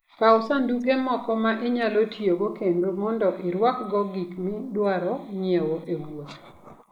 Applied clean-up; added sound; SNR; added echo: neural mask model Resemble Enhance denoiser.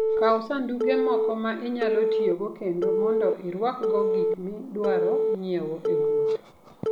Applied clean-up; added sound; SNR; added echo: none; Telephone; -3 dB; none.